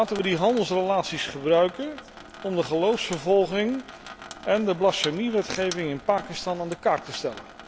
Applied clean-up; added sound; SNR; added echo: none; Sink (filling or washing) / Water tap, faucet; 16 dB; none.